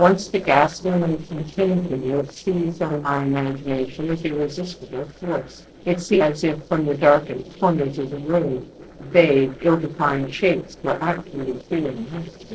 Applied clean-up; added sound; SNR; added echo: neural separator model SepFormer DNS4.